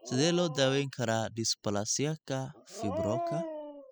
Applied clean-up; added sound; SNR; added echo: classical method spectral subtraction.